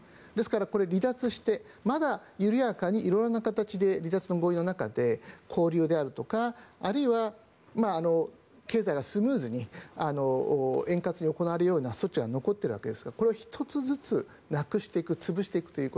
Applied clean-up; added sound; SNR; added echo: none; none; none; none.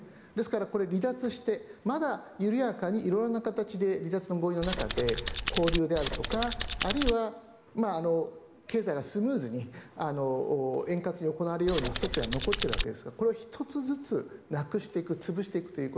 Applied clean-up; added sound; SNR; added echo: none; Tools; -5 dB; reverberation time 1.3 s.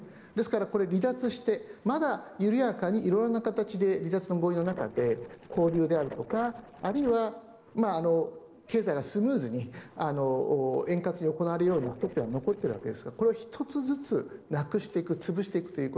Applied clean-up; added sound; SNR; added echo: neural separator model SepFormer DNS4.